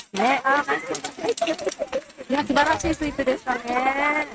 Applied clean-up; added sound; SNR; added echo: neural mask model RNNoise.